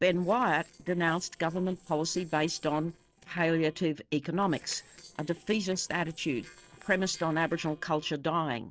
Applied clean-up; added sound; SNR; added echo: neural separator model SepFormer DNS4.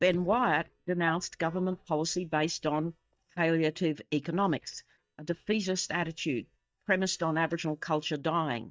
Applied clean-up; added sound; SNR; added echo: neural mask model DeepFilterNet 3.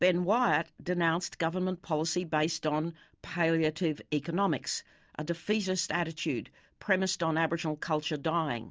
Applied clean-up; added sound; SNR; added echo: none; none; none; none.